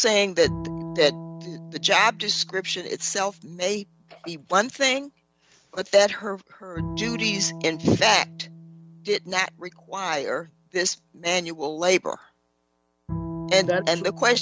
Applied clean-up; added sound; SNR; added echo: none; Bowed string instrument; 14 dB; none.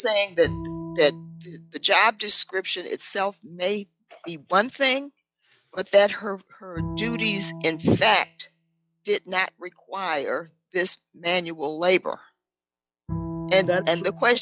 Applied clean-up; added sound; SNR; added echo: classical method log-MMSE.